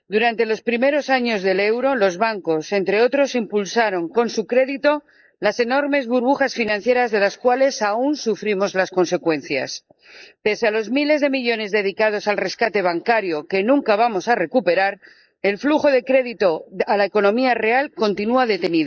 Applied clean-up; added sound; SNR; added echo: neural mask model Resemble Enhance denoiser.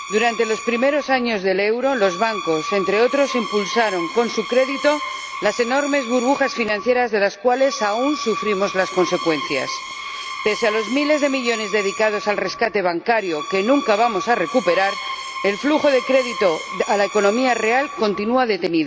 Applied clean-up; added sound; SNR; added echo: none; Screech; 10 dB; none.